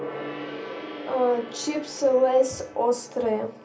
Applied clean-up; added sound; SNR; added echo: none; Gong; 12 dB; reverberation time 0.3 s.